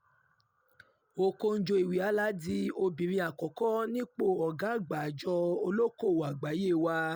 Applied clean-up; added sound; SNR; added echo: none; none; none; none.